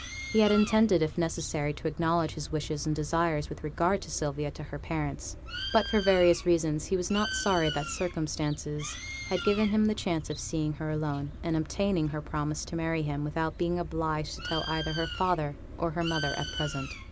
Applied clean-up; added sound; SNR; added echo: none; Bird; 10 dB; none.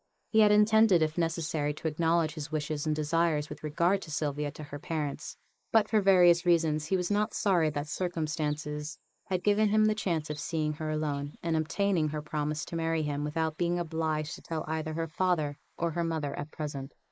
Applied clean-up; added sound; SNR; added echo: neural mask model Resemble Enhance denoiser.